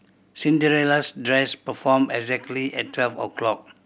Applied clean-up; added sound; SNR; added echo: none; none; none; none.